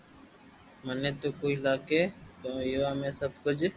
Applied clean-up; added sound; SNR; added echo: none; none; none; none.